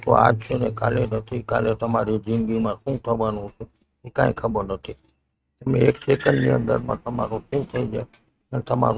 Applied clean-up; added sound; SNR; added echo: neural mask model RNNoise.